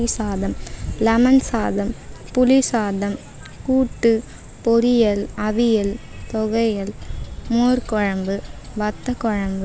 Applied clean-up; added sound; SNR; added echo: none; none; none; none.